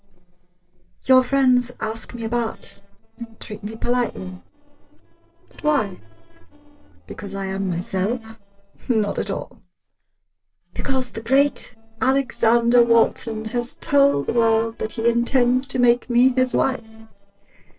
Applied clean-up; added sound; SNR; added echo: neural separator model SepFormer DNS4.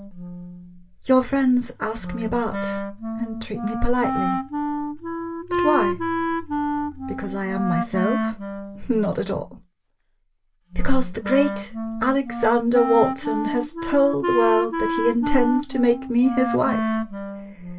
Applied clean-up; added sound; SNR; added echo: none; Wind instrument, woodwind instrument; 4 dB; reverberation time 0.2 s.